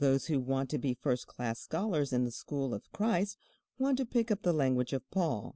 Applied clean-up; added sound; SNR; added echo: none; none; none; none.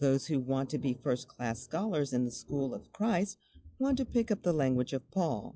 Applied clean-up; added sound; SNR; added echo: classical method log-MMSE.